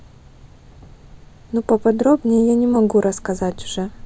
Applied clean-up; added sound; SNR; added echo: none; Cricket; 19 dB; none.